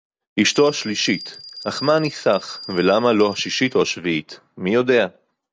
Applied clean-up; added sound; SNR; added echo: none; Bell; 17 dB; none.